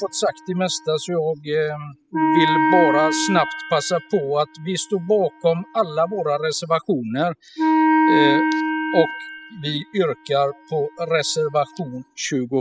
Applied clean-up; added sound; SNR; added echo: classical method spectral subtraction.